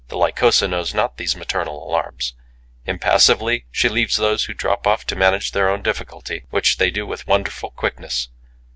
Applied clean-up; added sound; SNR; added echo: none; none; none; none.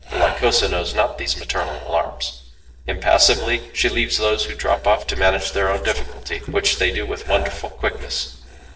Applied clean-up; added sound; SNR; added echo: neural separator model SepFormer DNS4.